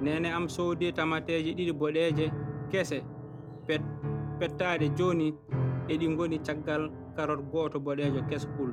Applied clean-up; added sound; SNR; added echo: none; Piano; 5 dB; none.